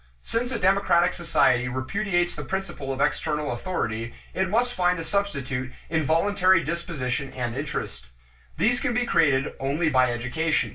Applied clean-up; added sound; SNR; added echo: none; none; none; reverberation time 0.2 s.